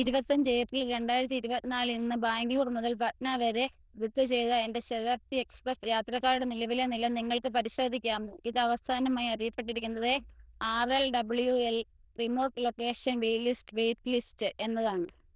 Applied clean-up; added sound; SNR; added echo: neural diffusion model UNIVERSE++.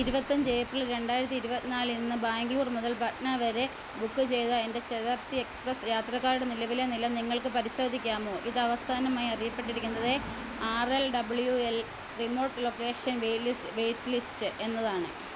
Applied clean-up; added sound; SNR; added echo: none; Water; 11 dB; none.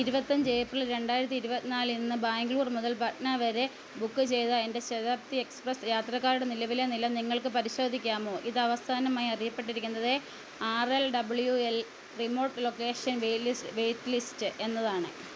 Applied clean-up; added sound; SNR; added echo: none; none; none; none.